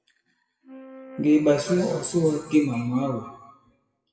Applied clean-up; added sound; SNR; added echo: classical method WPE with log-MMSE.